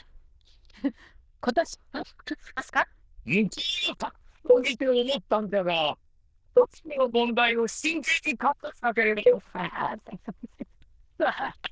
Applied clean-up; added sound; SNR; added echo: neural diffusion model UNIVERSE++.